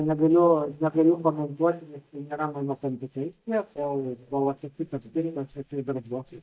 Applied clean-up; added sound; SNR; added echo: neural mask model DeepFilterNet 3.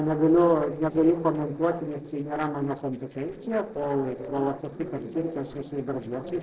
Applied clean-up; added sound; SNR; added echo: neural separator model SepFormer DNS4.